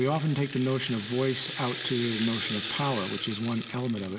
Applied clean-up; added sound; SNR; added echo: none; Rattle (instrument); 5 dB; reverberation time 2.8 s.